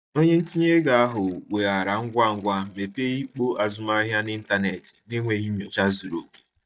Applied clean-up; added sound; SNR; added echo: neural mask model DeepFilterNet 3.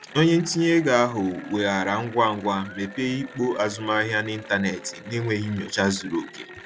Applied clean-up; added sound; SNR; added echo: none; Applause / Cheering; 18 dB; none.